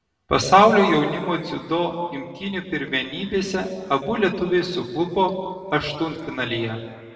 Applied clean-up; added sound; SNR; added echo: none; none; none; reverberation time 1.6 s.